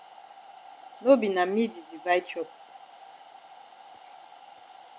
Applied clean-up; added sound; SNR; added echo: none; Domestic sounds, home sounds; 19 dB; none.